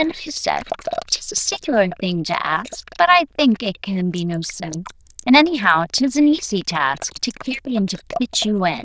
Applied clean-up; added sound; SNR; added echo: neural diffusion model UNIVERSE++.